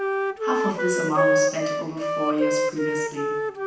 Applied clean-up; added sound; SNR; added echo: none; Wind instrument, woodwind instrument; -4 dB; reverberation time 0.9 s.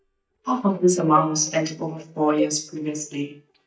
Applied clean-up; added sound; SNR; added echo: neural mask model DeepFilterNet 3.